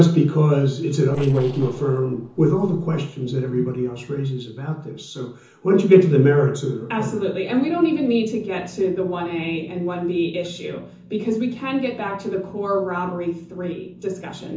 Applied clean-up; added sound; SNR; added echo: neural separator model SepFormer DNS4.